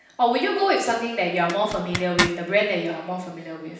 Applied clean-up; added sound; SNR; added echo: none; Zipper (clothing); 5 dB; reverberation time 0.9 s.